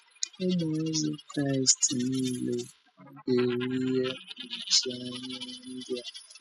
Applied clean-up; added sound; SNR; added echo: classical method spectral subtraction.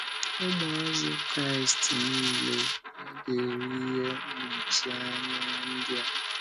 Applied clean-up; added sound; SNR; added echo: none; Coin (dropping); -1 dB; none.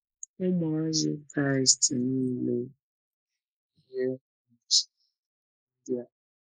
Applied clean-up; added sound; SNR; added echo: neural mask model Resemble Enhance denoiser.